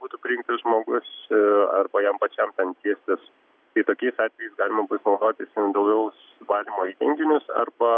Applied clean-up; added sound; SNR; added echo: none; none; none; none.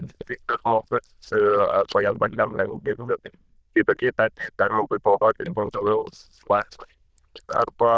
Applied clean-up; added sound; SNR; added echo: neural diffusion model UNIVERSE++.